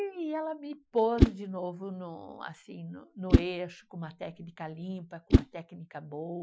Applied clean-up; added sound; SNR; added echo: classical method Wiener filter.